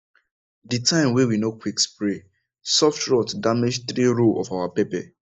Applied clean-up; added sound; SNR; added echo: neural mask model Resemble Enhance denoiser.